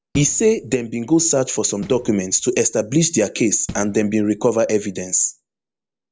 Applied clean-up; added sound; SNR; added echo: neural separator model SepFormer DNS4.